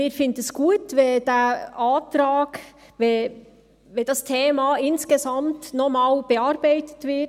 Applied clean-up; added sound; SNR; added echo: none; none; none; none.